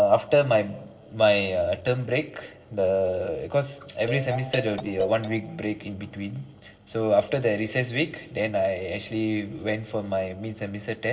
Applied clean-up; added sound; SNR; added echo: neural separator model SepFormer DNS4.